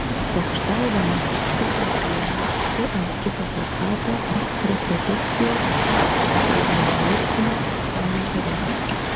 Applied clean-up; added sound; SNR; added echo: none; Waves, surf; -5 dB; none.